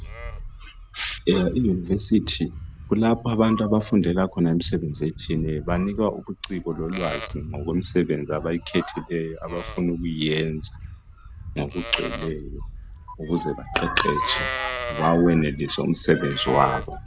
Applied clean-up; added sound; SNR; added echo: none; Livestock, farm animals, working animals; 11 dB; none.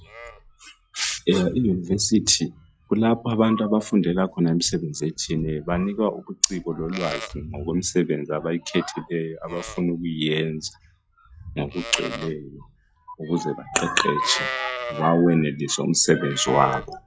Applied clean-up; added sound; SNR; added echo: classical method log-MMSE.